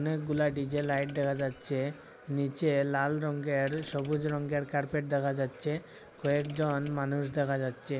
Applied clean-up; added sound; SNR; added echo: none; Mechanisms / Car; 18 dB; none.